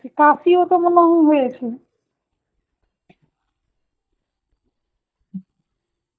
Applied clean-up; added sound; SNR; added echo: neural mask model DeepFilterNet 3.